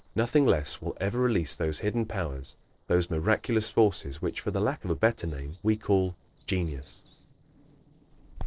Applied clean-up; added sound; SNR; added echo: neural separator model SepFormer DNS4.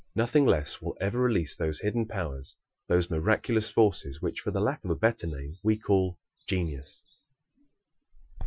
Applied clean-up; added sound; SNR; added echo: classical method Wiener filter.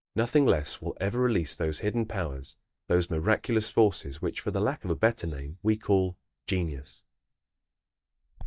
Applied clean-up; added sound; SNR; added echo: neural mask model DeepFilterNet 3.